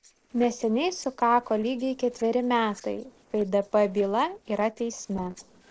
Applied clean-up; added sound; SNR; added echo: neural separator model SepFormer DNS4.